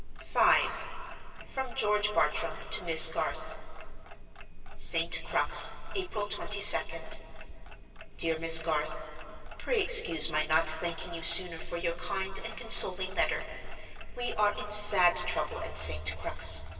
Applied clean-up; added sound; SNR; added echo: none; Clock; 13 dB; reverberation time 2.9 s.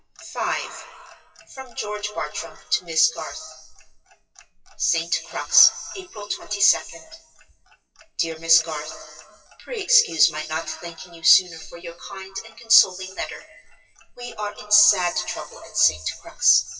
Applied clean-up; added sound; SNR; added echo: classical method WPE with log-MMSE.